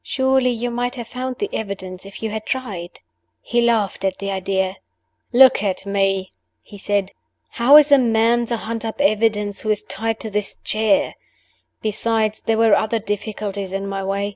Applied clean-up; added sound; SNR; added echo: none; none; none; none.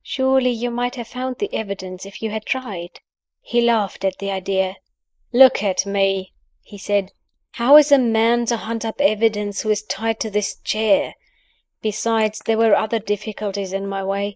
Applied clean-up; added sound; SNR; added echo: neural mask model Resemble Enhance denoiser.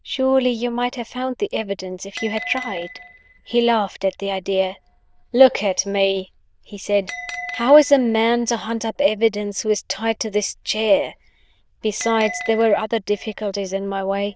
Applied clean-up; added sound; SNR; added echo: neural diffusion model UNIVERSE++.